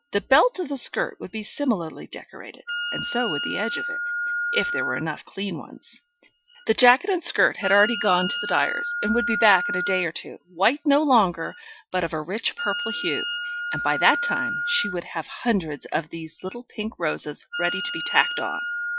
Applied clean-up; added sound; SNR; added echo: classical method Wiener filter.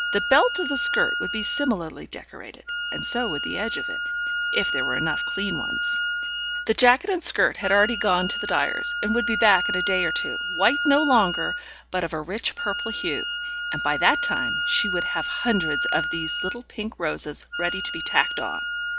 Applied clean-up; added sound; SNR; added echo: none; Wind instrument, woodwind instrument; 2 dB; none.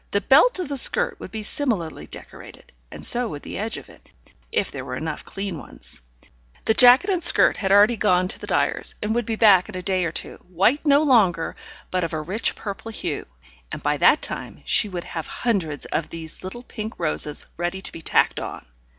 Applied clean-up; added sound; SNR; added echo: none; none; none; none.